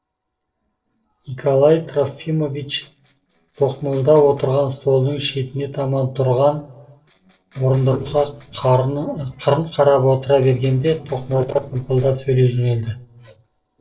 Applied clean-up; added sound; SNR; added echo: neural separator model SepFormer DNS4.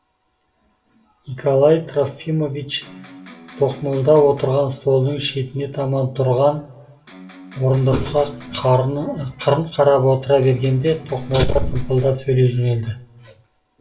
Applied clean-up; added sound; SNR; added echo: none; Electric guitar; 19 dB; reverberation time 0.7 s.